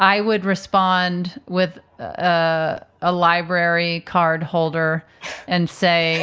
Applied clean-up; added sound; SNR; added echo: none; none; none; none.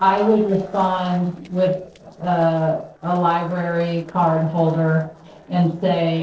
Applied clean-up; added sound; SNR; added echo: neural separator model SepFormer DNS4.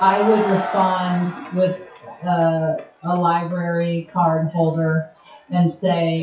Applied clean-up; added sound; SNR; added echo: classical method WPE with log-MMSE.